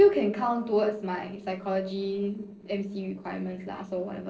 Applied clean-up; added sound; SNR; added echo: neural separator model SepFormer DNS4.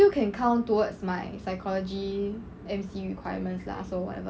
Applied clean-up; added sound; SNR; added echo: none; none; none; none.